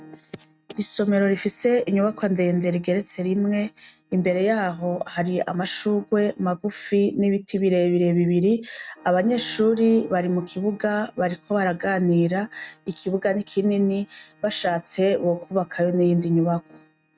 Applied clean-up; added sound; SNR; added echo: neural mask model RNNoise.